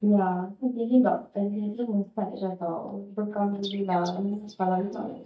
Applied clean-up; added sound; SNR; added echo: neural mask model DeepFilterNet 3.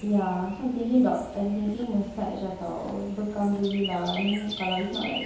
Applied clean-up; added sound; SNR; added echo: none; Chirp, tweet; 12 dB; reverberation time 2.2 s.